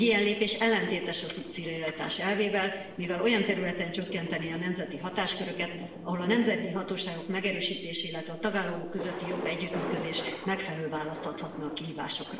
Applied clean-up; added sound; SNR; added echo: none; Thunder; 12 dB; reverberation time 0.8 s.